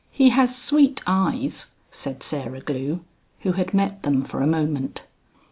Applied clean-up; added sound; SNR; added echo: none; none; none; none.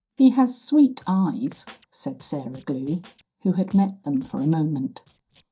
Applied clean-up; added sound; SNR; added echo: neural mask model DeepFilterNet 3.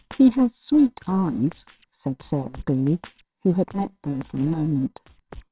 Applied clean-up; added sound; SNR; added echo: neural separator model SepFormer WHAMR!.